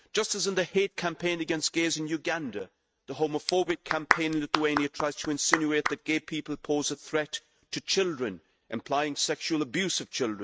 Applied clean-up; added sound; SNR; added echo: neural mask model RNNoise.